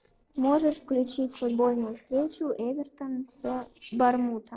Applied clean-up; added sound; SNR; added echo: neural separator model SepFormer DNS4.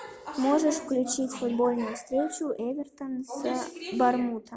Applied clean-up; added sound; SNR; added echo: none; none; none; none.